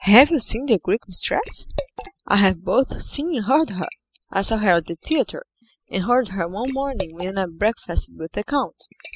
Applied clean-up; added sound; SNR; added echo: classical method spectral subtraction.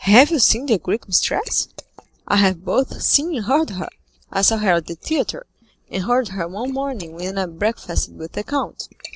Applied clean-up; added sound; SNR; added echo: neural separator model SepFormer DNS4.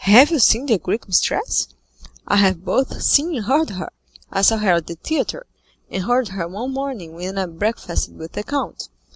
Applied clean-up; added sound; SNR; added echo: none; none; none; none.